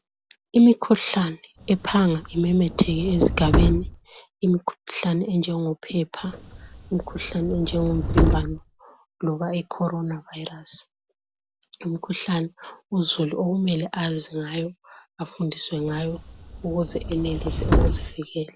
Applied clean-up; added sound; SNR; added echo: none; Subway, metro, underground; 1 dB; none.